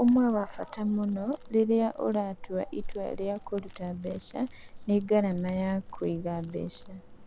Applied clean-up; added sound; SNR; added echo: none; Crackle; 14 dB; none.